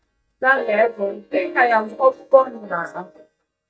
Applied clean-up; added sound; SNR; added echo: neural mask model DeepFilterNet 3.